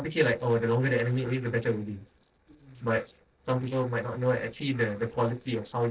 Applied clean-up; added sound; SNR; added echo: neural separator model SepFormer DNS4.